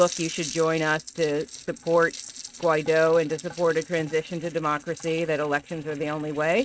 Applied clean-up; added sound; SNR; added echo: neural mask model RNNoise.